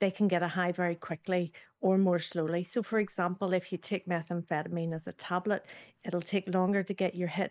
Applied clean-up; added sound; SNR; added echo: neural mask model Resemble Enhance denoiser.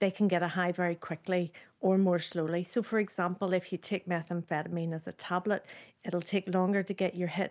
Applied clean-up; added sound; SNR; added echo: none; none; none; none.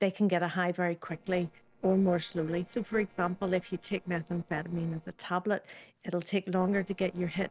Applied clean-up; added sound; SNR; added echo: neural separator model SepFormer DNS4.